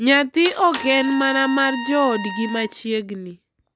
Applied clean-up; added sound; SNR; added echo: none; Bicycle + Trumpet; 11 dB; none.